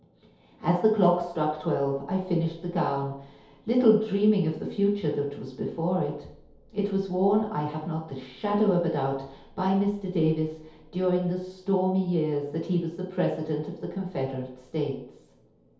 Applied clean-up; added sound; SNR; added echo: none; none; none; reverberation time 0.8 s.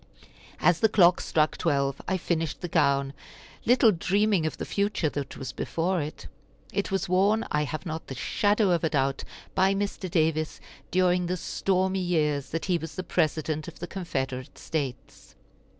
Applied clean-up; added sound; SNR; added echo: none; none; none; none.